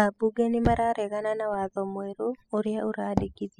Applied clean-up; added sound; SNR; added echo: classical method spectral subtraction.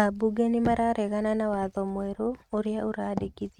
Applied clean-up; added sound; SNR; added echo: neural mask model RNNoise.